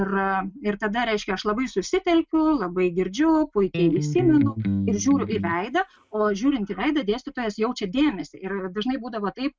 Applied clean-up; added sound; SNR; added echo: neural mask model RNNoise.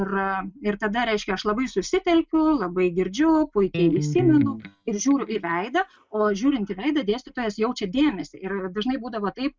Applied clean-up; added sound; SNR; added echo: neural mask model DeepFilterNet 3.